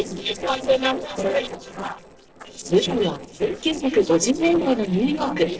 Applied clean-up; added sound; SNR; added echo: neural separator model SepFormer DNS4.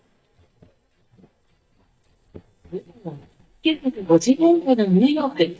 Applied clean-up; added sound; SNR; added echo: neural mask model DeepFilterNet 3.